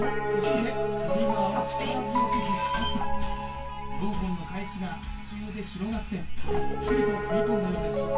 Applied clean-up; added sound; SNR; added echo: none; Piano; 0 dB; reverberation time 0.1 s.